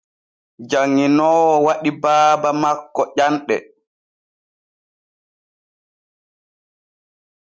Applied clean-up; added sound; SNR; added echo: none; none; none; none.